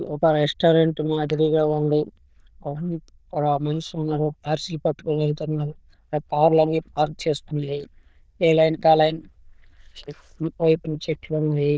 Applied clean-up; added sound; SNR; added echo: neural diffusion model UNIVERSE++.